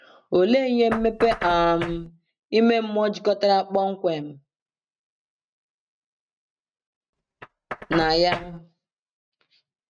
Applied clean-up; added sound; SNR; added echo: neural mask model RNNoise.